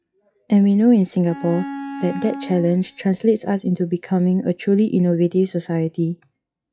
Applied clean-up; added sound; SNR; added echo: classical method log-MMSE.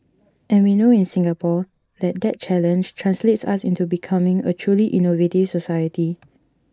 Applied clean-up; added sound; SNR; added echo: neural mask model Resemble Enhance denoiser.